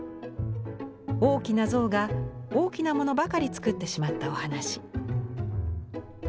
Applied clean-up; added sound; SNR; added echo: none; none; none; none.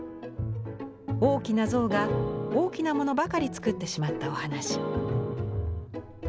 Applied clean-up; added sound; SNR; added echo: none; Keyboard (musical); 4 dB; none.